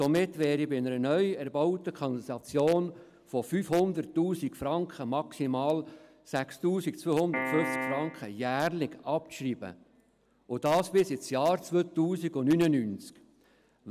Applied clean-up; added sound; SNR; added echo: none; Piano; 3 dB; none.